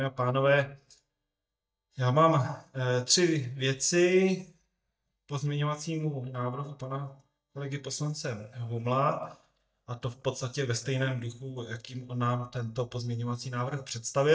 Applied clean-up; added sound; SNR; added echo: neural mask model DeepFilterNet 3.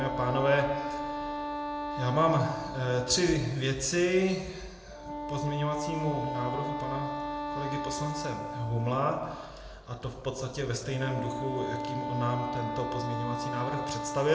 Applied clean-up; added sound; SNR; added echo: none; Wind instrument, woodwind instrument; 5 dB; reverberation time 1.2 s.